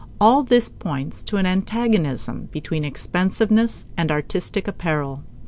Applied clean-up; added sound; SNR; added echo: none; none; none; none.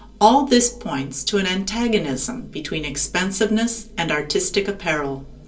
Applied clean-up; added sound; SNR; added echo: none; none; none; reverberation time 0.3 s.